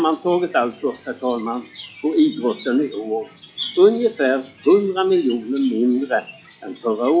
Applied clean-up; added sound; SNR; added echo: classical method log-MMSE.